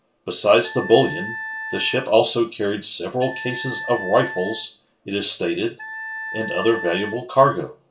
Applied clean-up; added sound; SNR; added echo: none; Wind instrument, woodwind instrument; 12 dB; reverberation time 0.3 s.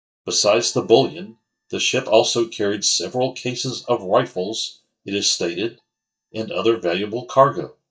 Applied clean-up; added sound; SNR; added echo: neural mask model DeepFilterNet 3.